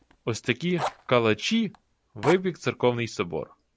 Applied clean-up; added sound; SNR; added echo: none; Fire; 12 dB; none.